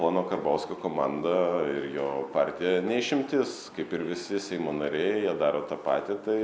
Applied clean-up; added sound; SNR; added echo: none; none; none; none.